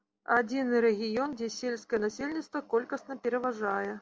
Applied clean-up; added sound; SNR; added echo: none; none; none; none.